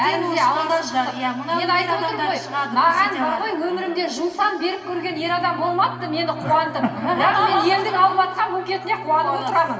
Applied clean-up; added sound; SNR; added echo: none; Bowed string instrument; 20 dB; reverberation time 2.5 s.